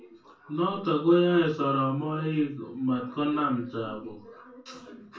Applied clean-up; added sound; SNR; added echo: none; none; none; reverberation time 0.3 s.